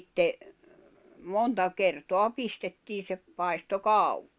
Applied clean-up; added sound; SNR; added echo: none; none; none; none.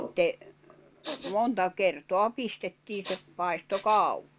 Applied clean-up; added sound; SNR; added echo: none; Respiratory sounds; 13 dB; none.